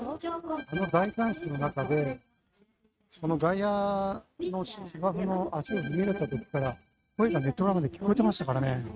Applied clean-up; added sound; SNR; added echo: neural mask model RNNoise.